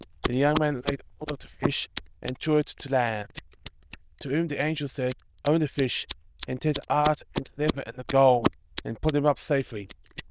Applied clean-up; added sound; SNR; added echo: neural diffusion model UNIVERSE++.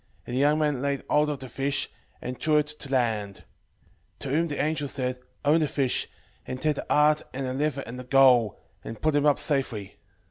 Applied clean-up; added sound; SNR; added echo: none; none; none; none.